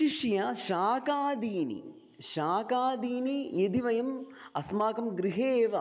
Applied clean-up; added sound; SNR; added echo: none; none; none; none.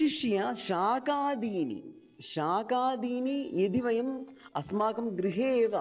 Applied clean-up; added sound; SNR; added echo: neural separator model SepFormer DNS4.